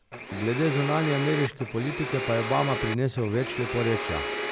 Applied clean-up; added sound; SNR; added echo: none; Domestic sounds, home sounds; 4 dB; none.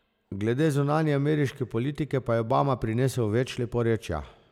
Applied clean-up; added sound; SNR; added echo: none; none; none; none.